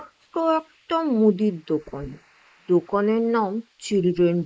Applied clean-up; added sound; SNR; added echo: neural mask model Resemble Enhance denoiser.